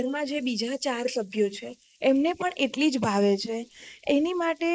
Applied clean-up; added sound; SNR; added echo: neural mask model Resemble Enhance denoiser.